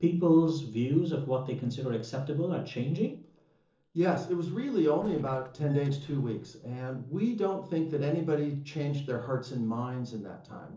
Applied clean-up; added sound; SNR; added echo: neural separator model SepFormer DNS4.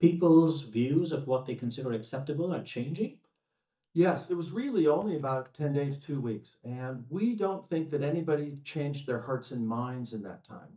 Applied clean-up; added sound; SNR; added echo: neural mask model DeepFilterNet 3.